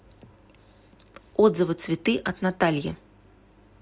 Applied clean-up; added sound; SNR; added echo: none; none; none; none.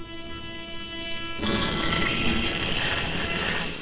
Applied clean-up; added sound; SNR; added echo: neural separator model SepFormer WHAMR!.